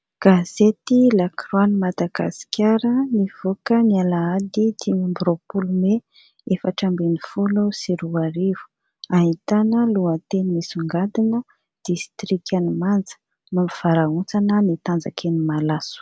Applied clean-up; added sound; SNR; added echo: none; none; none; none.